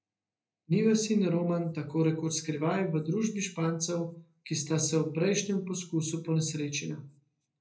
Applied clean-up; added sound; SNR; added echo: none; none; none; reverberation time 0.3 s.